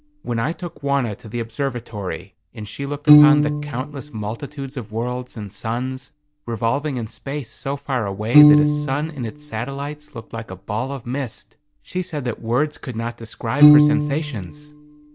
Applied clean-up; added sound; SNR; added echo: none; Piano; -3 dB; none.